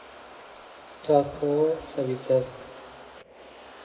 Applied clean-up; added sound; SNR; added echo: neural mask model Resemble Enhance denoiser.